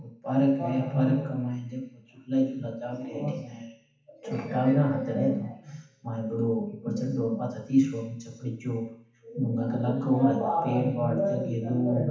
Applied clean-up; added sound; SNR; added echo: none; none; none; reverberation time 0.7 s.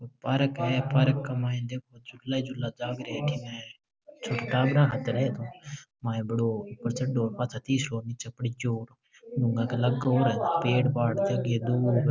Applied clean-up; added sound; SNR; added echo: none; none; none; none.